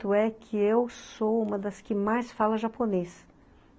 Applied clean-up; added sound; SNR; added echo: none; none; none; none.